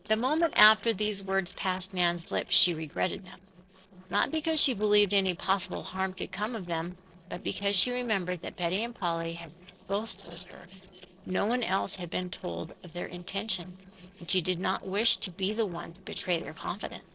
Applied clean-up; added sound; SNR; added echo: neural separator model SepFormer DNS4.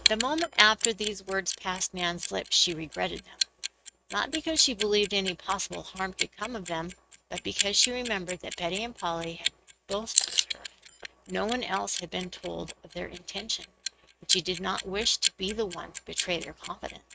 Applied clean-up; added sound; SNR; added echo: neural mask model RNNoise.